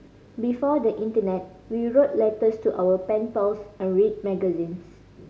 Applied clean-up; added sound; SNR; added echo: none; none; none; none.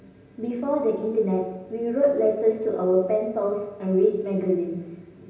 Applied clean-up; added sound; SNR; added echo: none; none; none; reverberation time 0.9 s.